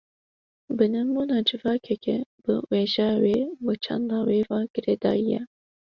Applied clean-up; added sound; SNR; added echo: none; none; none; none.